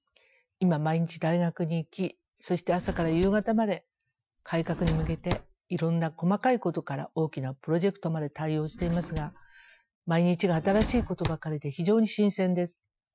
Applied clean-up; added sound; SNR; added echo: classical method Wiener filter.